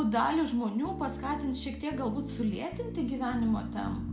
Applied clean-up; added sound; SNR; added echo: none; none; none; none.